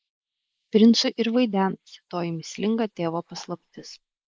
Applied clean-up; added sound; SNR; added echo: neural mask model Resemble Enhance denoiser.